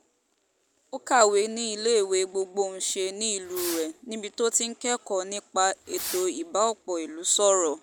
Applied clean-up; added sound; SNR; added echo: none; Fireworks; 13 dB; none.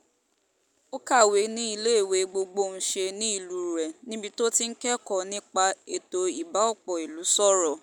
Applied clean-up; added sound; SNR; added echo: none; none; none; none.